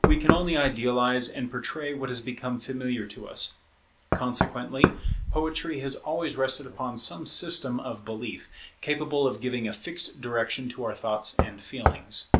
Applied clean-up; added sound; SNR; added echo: none; Knock; 1 dB; none.